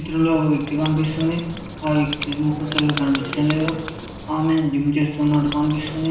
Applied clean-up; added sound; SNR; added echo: none; Writing; 9 dB; reverberation time 0.9 s.